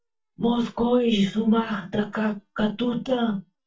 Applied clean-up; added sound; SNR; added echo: neural mask model DeepFilterNet 3.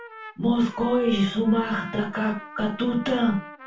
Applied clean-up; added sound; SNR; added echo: none; Trumpet; 16 dB; reverberation time 0.3 s.